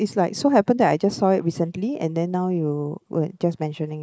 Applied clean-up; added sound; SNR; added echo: neural mask model Resemble Enhance denoiser.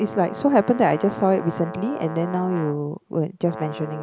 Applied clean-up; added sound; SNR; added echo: none; Brass instrument; 13 dB; none.